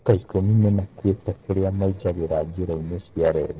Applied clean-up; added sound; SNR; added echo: neural separator model SepFormer DNS4.